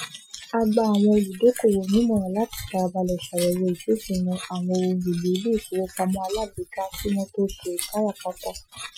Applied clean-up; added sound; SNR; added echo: classical method Wiener filter.